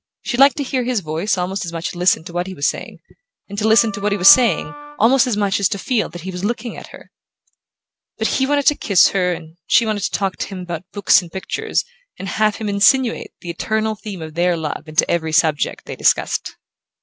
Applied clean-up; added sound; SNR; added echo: none; Wind instrument, woodwind instrument; 14 dB; none.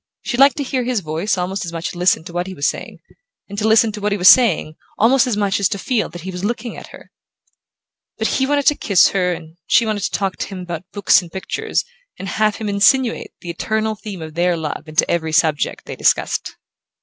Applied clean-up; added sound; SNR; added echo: none; none; none; none.